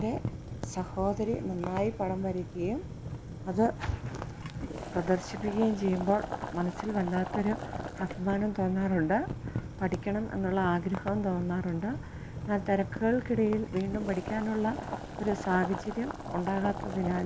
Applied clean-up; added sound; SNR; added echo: none; Boiling; 7 dB; none.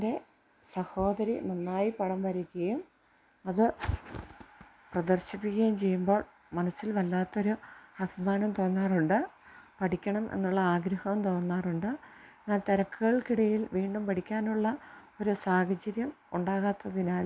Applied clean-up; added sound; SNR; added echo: none; none; none; none.